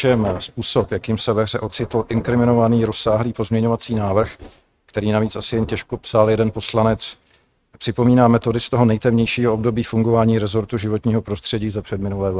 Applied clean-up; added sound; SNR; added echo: neural mask model RNNoise.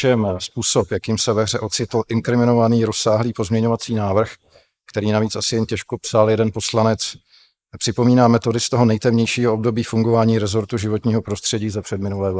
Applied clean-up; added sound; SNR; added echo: neural mask model Resemble Enhance denoiser.